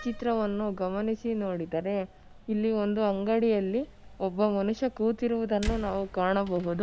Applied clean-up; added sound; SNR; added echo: none; Slam; 14 dB; none.